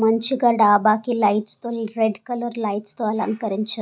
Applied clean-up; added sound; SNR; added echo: none; none; none; none.